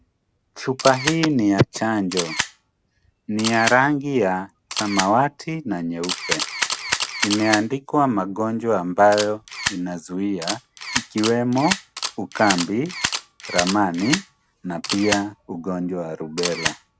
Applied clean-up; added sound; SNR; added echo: none; Camera; 7 dB; none.